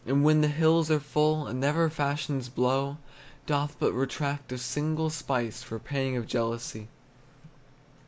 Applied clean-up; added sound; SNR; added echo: none; none; none; none.